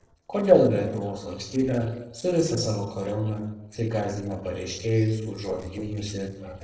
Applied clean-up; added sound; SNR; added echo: neural separator model SepFormer DNS4.